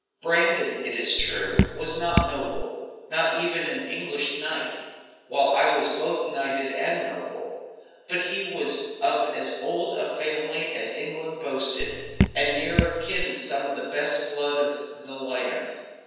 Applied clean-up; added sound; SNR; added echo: none; Drip; 0 dB; reverberation time 1.2 s.